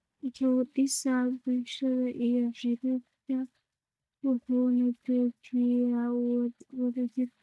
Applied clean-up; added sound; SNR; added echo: neural mask model DeepFilterNet 3.